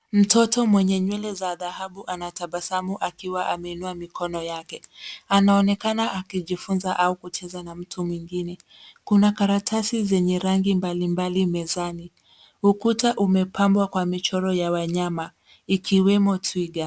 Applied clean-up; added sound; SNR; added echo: none; none; none; none.